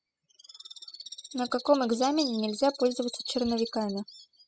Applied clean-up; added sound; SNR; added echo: classical method spectral subtraction.